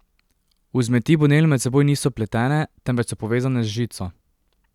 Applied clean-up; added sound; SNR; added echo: none; none; none; none.